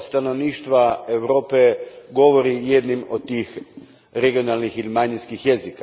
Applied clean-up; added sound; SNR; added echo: none; none; none; none.